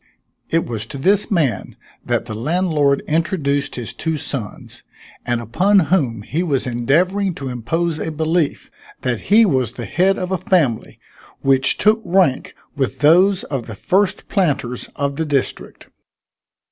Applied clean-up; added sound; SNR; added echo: none; none; none; none.